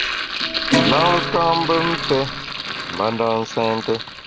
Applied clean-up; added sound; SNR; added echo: none; Sink (filling or washing) + Guitar; 2 dB; none.